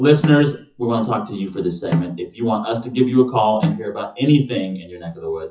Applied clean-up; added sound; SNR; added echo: classical method WPE with log-MMSE.